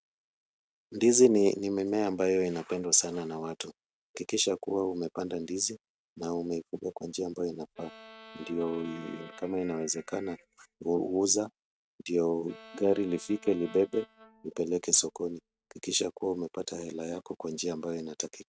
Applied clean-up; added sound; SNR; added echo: neural mask model RNNoise.